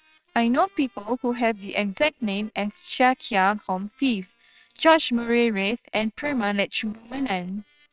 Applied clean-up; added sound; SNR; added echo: neural separator model SepFormer WHAMR!.